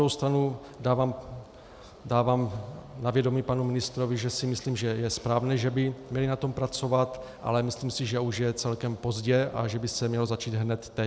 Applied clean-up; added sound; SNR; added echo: none; none; none; none.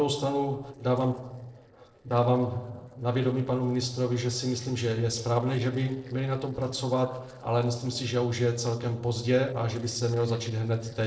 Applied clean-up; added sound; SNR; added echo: neural separator model SepFormer DNS4.